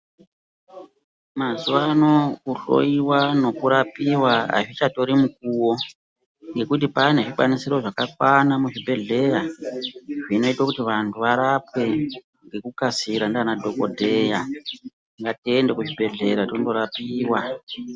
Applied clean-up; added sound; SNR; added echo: none; none; none; none.